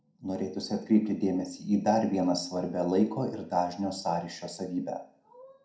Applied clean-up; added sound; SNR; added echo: none; none; none; reverberation time 0.4 s.